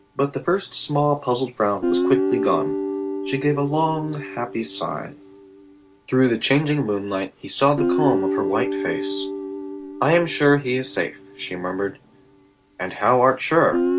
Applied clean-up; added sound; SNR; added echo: none; Guitar; 5 dB; none.